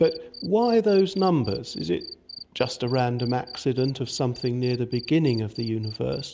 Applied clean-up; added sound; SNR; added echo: none; Cricket; 18 dB; none.